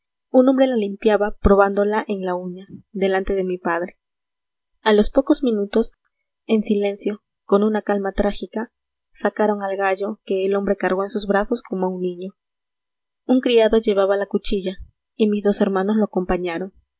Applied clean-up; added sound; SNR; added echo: none; none; none; none.